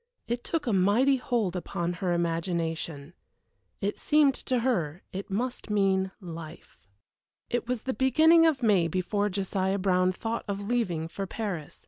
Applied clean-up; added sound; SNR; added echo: none; none; none; none.